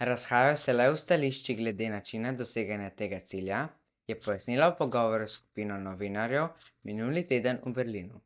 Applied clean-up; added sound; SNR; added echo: neural mask model DeepFilterNet 3.